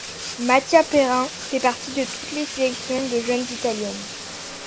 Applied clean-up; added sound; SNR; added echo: none; Bathtub (filling or washing); 10 dB; none.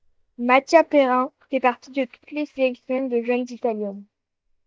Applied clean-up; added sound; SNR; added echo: neural mask model DeepFilterNet 3.